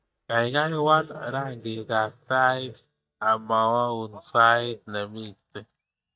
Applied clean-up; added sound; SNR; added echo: neural mask model DeepFilterNet 3.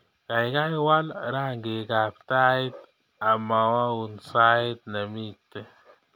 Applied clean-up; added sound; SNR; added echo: none; none; none; none.